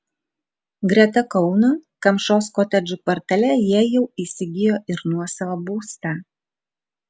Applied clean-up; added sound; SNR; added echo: none; none; none; none.